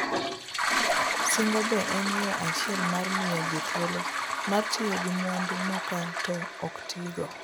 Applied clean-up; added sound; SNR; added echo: none; Toilet flush; -2 dB; none.